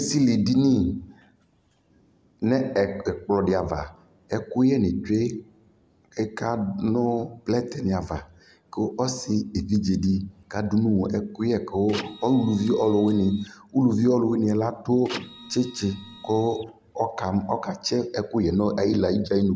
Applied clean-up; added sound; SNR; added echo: none; Printer; 15 dB; none.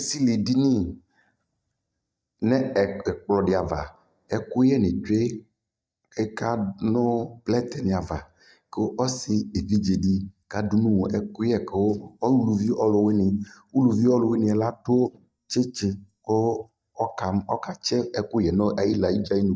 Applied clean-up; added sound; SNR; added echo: neural mask model DeepFilterNet 3.